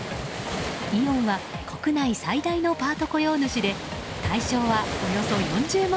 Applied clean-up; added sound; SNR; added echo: none; Waves, surf; 7 dB; none.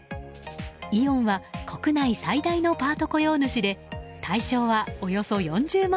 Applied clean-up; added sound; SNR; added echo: none; none; none; none.